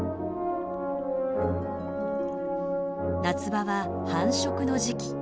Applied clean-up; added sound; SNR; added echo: none; none; none; none.